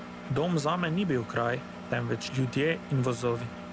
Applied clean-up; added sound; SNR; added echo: none; Engine; 11 dB; none.